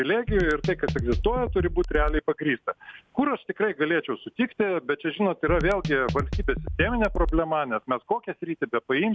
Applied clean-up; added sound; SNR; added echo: none; Drum kit; 3 dB; none.